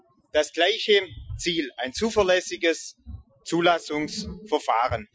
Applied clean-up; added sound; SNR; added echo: classical method Wiener filter.